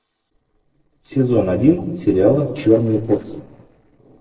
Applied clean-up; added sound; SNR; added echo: neural separator model SepFormer DNS4.